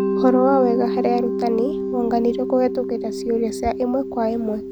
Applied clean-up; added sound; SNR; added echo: none; Mallet percussion; 3 dB; none.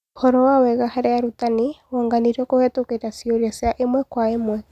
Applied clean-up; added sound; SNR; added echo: none; none; none; none.